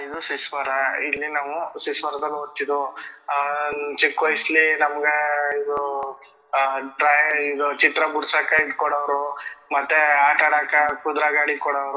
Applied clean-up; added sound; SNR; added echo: none; none; none; reverberation time 2.1 s.